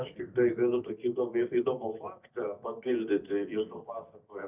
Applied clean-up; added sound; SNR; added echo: neural mask model DeepFilterNet 3.